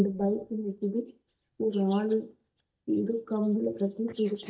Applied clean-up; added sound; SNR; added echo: neural mask model DeepFilterNet 3.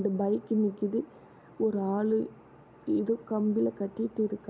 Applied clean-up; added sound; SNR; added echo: none; none; none; none.